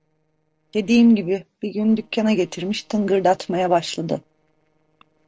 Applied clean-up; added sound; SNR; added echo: neural separator model SepFormer DNS4.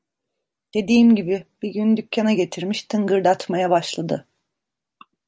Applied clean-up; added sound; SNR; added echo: none; none; none; none.